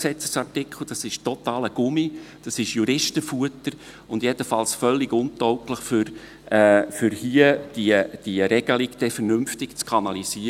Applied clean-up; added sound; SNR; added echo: none; none; none; none.